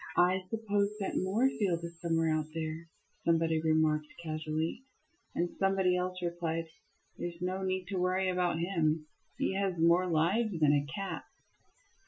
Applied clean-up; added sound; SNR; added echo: classical method Wiener filter.